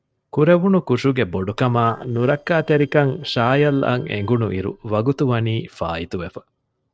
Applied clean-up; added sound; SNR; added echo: neural separator model SepFormer DNS4.